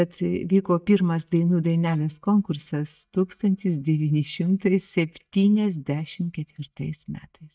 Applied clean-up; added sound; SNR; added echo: neural mask model DeepFilterNet 3.